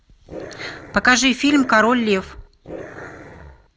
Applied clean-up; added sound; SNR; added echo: none; Growling; 16 dB; none.